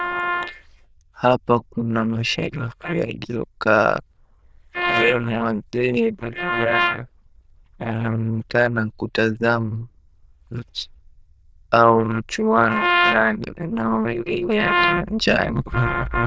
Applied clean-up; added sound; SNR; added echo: neural diffusion model UNIVERSE++.